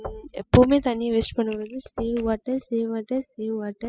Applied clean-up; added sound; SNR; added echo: classical method spectral subtraction.